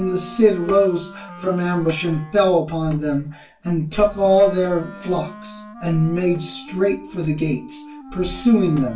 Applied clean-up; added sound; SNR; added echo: none; Wind instrument, woodwind instrument; 19 dB; reverberation time 0.3 s.